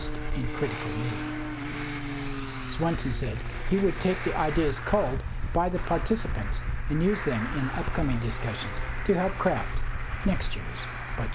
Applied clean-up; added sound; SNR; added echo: none; Traffic noise, roadway noise; 2 dB; none.